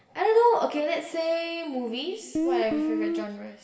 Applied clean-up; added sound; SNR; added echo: none; Guitar; 0 dB; reverberation time 1.0 s.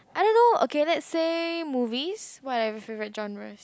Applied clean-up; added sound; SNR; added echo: none; none; none; none.